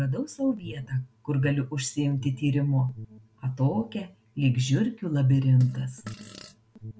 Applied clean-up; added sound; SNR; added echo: none; Alarm + Fart; 18 dB; none.